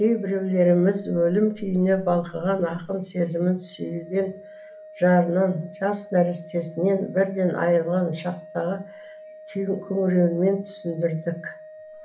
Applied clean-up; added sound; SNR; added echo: none; Organ; 20 dB; reverberation time 0.3 s.